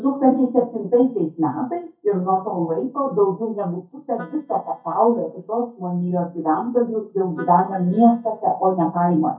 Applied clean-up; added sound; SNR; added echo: neural mask model DeepFilterNet 3.